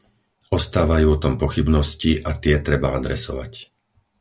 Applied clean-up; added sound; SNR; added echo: none; none; none; none.